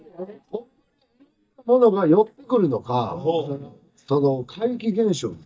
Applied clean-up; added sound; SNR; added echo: neural mask model DeepFilterNet 3.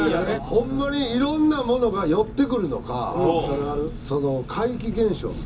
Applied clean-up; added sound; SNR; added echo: none; Engine; 12 dB; reverberation time 0.2 s.